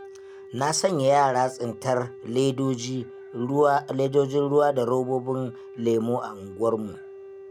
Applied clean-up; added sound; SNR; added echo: none; Wind instrument, woodwind instrument; 17 dB; none.